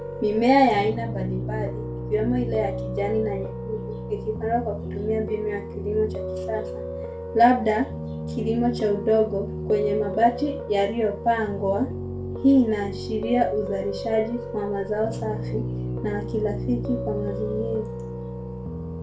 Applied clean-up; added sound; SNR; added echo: none; Piano; 6 dB; reverberation time 0.3 s.